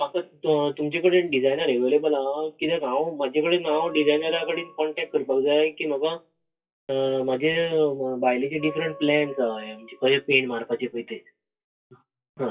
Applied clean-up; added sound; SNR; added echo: classical method WPE with log-MMSE.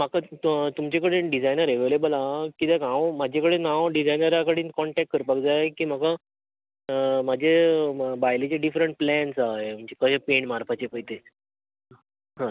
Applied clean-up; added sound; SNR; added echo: none; none; none; none.